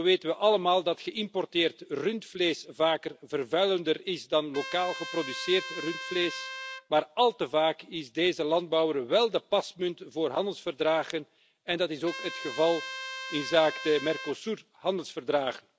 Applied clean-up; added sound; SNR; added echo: none; Trumpet; 10 dB; none.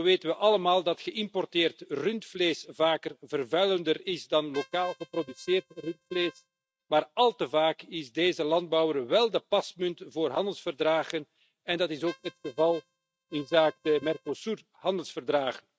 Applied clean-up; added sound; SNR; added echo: neural mask model RNNoise.